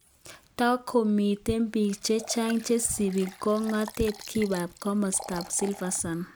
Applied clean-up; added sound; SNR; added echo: none; Liquid; 18 dB; none.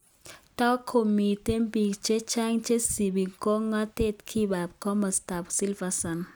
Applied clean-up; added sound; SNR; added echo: none; none; none; none.